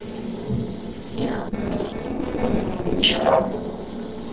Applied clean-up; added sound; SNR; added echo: neural separator model SepFormer DNS4.